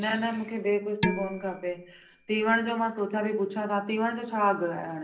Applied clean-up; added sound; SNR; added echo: none; Dishes, pots, and pans; 5 dB; reverberation time 0.5 s.